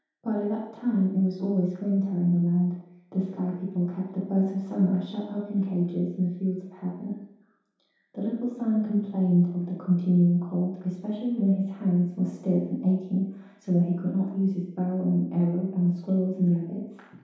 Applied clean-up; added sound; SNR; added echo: none; none; none; reverberation time 0.8 s.